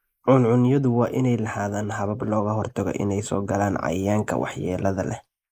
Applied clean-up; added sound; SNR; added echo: neural mask model Resemble Enhance denoiser.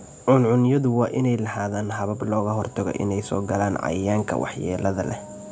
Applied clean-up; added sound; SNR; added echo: none; none; none; none.